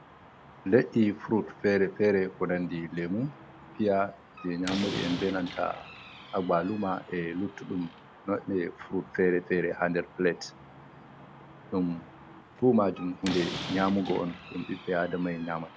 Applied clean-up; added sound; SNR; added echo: none; Slam; 15 dB; none.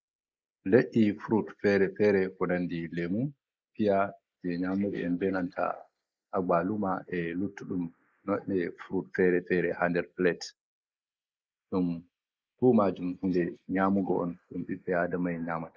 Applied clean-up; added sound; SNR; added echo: neural mask model Resemble Enhance denoiser.